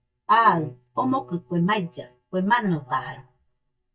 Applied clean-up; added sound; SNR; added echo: neural mask model DeepFilterNet 3.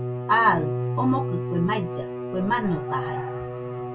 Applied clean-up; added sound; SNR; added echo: none; Bowed string instrument; 3 dB; reverberation time 0.1 s.